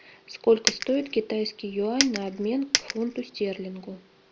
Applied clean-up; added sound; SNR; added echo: none; Coin (dropping); 2 dB; none.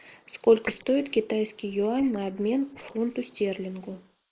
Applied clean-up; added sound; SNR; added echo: neural mask model Resemble Enhance denoiser.